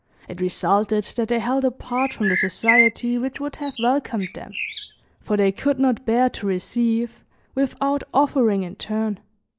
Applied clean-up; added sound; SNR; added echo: neural mask model Resemble Enhance denoiser.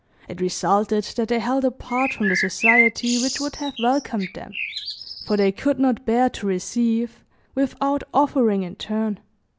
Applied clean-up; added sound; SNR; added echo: none; Bird; 3 dB; none.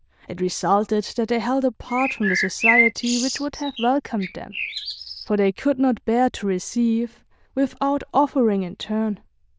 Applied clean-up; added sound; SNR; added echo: neural diffusion model UNIVERSE++.